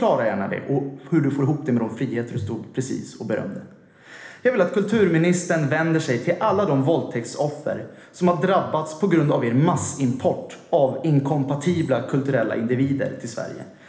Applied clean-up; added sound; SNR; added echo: none; none; none; reverberation time 1.1 s.